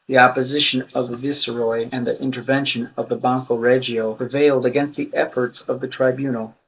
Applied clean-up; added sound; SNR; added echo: neural mask model Resemble Enhance denoiser.